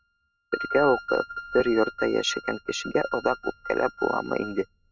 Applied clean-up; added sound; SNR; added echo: neural mask model RNNoise.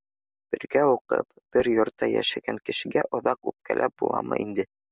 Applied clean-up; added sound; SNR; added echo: none; none; none; none.